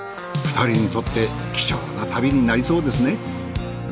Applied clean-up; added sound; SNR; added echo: none; none; none; none.